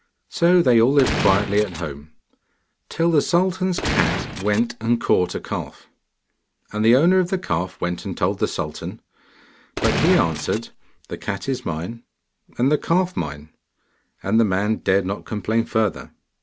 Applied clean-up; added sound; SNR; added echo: none; Gunshot, gunfire; 4 dB; none.